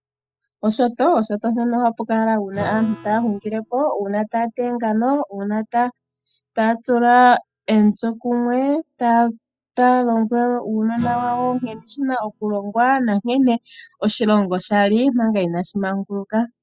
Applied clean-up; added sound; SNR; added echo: classical method spectral subtraction.